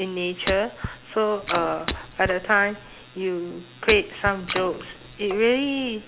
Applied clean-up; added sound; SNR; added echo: none; Water / Splash, splatter + Shatter; 10 dB; none.